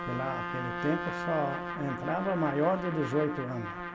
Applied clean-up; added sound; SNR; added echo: none; Trumpet; 5 dB; none.